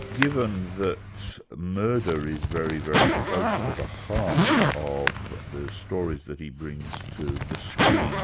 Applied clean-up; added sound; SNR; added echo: none; Zipper (clothing); -2 dB; none.